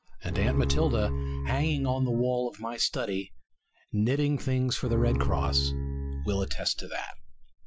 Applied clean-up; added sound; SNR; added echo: classical method Wiener filter.